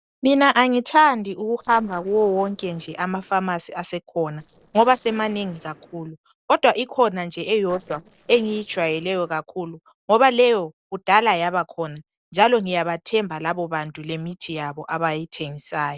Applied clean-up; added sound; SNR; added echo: neural separator model SepFormer DNS4.